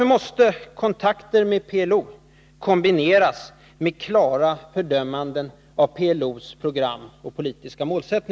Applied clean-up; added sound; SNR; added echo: none; none; none; none.